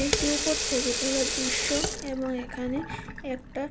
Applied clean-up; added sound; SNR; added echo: none; Sink (filling or washing) / Water tap, faucet; 0 dB; none.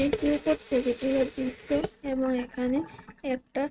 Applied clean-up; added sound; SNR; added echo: neural mask model RNNoise.